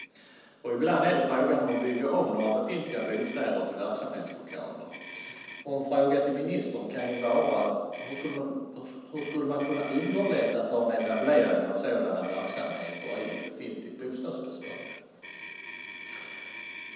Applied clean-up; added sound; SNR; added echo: none; Motor vehicle (road); 16 dB; reverberation time 1.1 s.